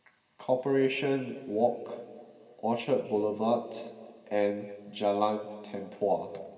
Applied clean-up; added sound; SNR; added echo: none; none; none; reverberation time 2.2 s.